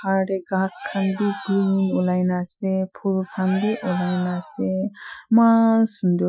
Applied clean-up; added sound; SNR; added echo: classical method Wiener filter.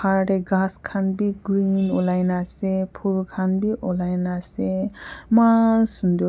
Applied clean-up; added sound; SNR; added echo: none; none; none; none.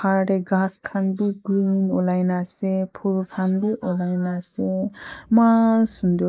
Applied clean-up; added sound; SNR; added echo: neural mask model Resemble Enhance denoiser.